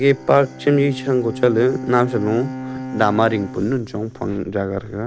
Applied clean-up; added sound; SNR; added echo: none; Bowed string instrument; 12 dB; none.